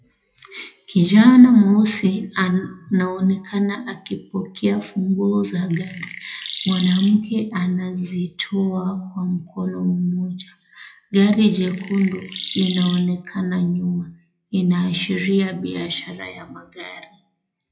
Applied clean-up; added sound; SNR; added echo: classical method WPE with log-MMSE.